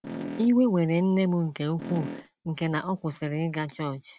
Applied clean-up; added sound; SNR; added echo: none; Fart; 9 dB; none.